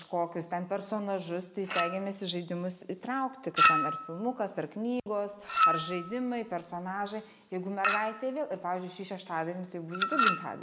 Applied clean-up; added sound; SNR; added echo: none; Chink, clink; -2 dB; none.